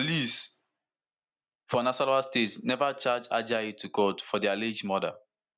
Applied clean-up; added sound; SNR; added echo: none; none; none; none.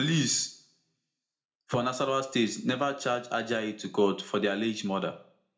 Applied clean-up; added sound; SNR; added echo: none; none; none; reverberation time 0.3 s.